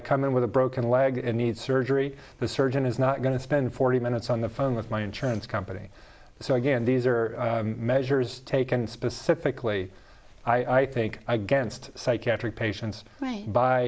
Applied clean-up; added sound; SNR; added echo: none; none; none; none.